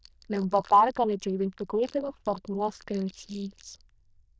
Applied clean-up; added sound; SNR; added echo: neural diffusion model UNIVERSE++.